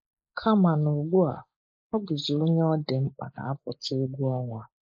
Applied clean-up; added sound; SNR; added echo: neural mask model Resemble Enhance denoiser.